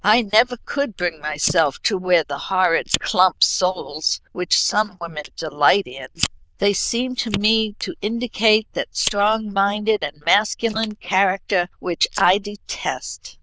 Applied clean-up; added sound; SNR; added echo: neural diffusion model UNIVERSE++.